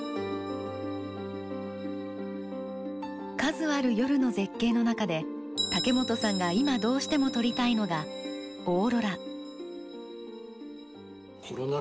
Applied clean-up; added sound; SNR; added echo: none; Bell; 13 dB; none.